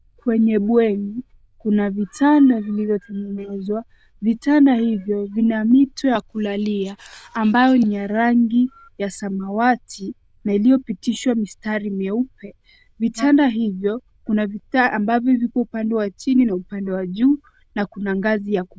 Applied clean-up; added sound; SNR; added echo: neural diffusion model UNIVERSE++.